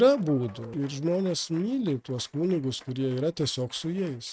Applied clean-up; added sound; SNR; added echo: neural mask model RNNoise.